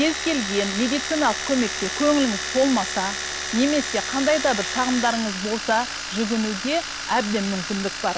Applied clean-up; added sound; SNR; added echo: none; Domestic sounds, home sounds; 6 dB; none.